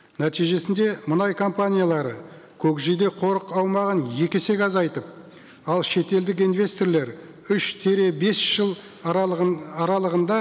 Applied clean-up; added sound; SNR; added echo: none; none; none; none.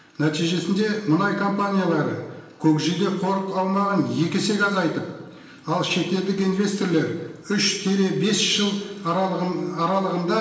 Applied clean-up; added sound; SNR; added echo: none; none; none; reverberation time 0.9 s.